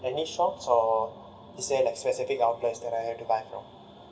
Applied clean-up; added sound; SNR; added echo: none; none; none; reverberation time 0.2 s.